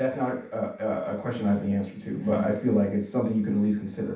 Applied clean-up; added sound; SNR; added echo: none; none; none; reverberation time 0.7 s.